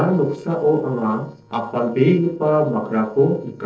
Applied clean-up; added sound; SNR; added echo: neural separator model SepFormer DNS4.